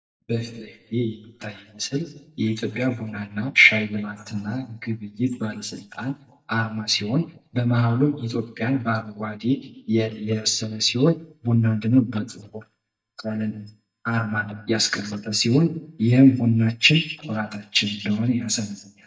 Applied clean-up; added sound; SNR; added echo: neural mask model DeepFilterNet 3.